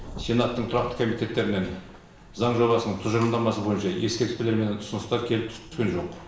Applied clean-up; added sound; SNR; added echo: none; Rain / Thunderstorm; 18 dB; reverberation time 0.7 s.